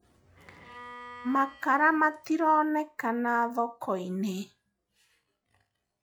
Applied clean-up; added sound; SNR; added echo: classical method log-MMSE.